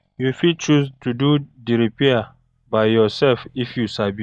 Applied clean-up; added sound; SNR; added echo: neural mask model DeepFilterNet 3.